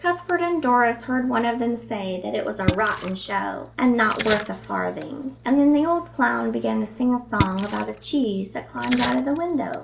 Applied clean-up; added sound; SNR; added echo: none; Splash, splatter; 11 dB; none.